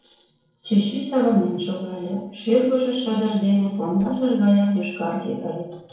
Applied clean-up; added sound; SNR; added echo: neural separator model SepFormer DNS4.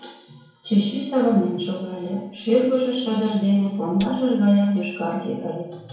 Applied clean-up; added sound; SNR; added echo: none; Tambourine; 8 dB; reverberation time 0.9 s.